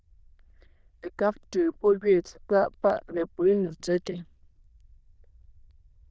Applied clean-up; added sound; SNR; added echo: neural diffusion model UNIVERSE++.